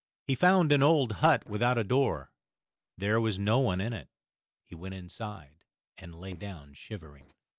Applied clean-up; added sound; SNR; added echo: neural separator model SepFormer DNS4.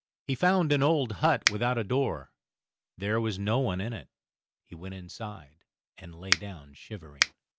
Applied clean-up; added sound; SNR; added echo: none; Finger snapping; -2 dB; none.